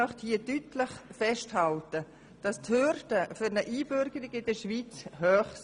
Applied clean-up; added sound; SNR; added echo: none; none; none; none.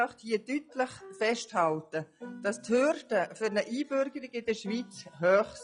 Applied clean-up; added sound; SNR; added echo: classical method log-MMSE.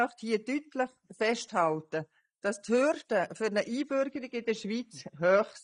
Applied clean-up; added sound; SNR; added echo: neural mask model Resemble Enhance denoiser.